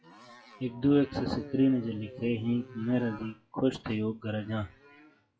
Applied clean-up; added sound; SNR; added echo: classical method WPE with log-MMSE.